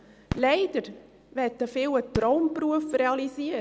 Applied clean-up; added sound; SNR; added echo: none; Fireworks; 13 dB; none.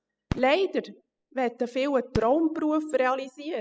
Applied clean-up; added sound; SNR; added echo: classical method spectral subtraction.